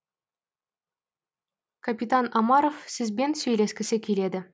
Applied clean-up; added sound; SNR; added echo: none; none; none; none.